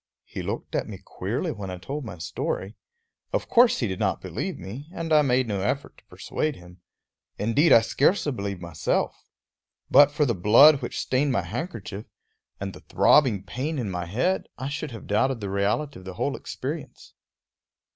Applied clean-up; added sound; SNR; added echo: none; none; none; none.